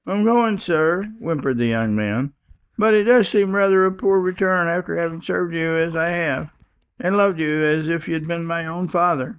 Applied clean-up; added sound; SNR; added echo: neural mask model DeepFilterNet 3.